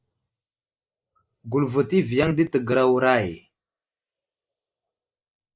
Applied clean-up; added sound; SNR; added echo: neural mask model Resemble Enhance denoiser.